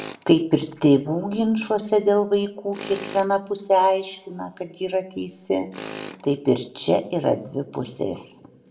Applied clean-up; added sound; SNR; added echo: none; Tools; 18 dB; reverberation time 0.5 s.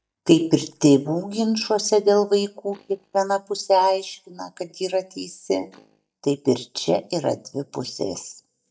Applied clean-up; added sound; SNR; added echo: neural mask model DeepFilterNet 3.